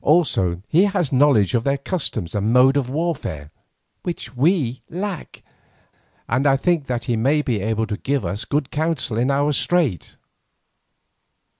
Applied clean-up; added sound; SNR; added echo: none; none; none; none.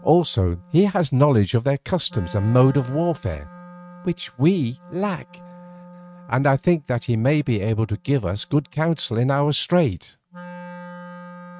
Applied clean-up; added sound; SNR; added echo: neural mask model RNNoise.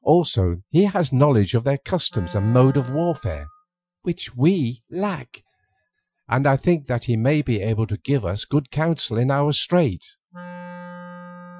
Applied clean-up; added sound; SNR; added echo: classical method Wiener filter.